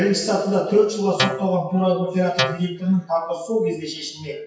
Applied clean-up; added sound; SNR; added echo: classical method WPE with log-MMSE.